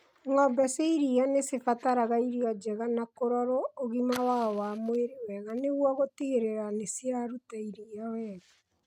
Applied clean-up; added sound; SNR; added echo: neural mask model RNNoise.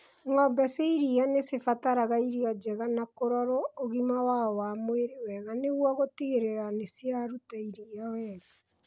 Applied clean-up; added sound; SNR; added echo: none; none; none; none.